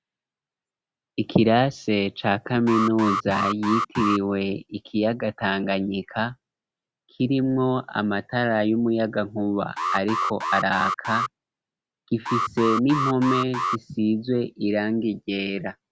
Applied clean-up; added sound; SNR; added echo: none; Alarm; 2 dB; none.